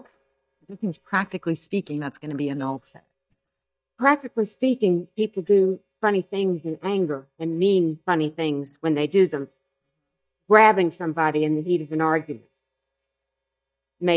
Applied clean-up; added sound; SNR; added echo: neural mask model DeepFilterNet 3.